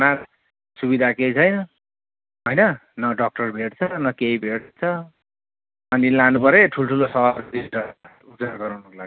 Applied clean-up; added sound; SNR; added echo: none; none; none; none.